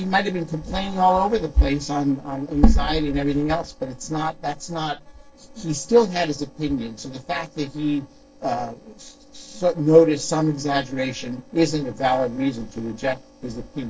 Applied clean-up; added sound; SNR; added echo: neural separator model SepFormer DNS4.